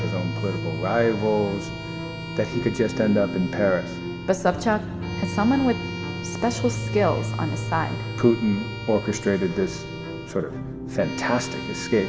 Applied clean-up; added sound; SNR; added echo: none; Bowed string instrument; 15 dB; reverberation time 1.3 s.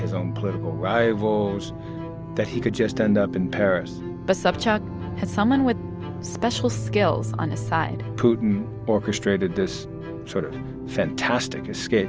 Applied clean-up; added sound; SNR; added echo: none; none; none; none.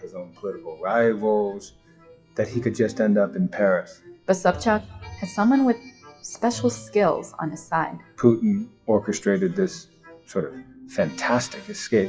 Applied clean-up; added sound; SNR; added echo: classical method WPE with log-MMSE.